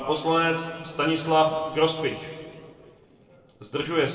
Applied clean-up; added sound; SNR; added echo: neural separator model SepFormer DNS4.